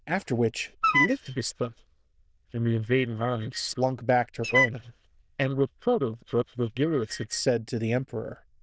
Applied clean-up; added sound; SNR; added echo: neural diffusion model UNIVERSE++.